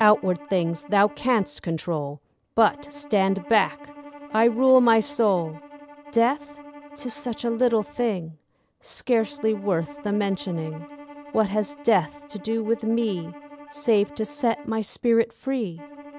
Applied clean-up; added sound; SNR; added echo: none; Bowed string instrument; 19 dB; none.